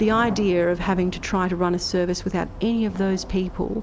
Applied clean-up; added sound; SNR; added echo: none; Thunder / Rain; 17 dB; none.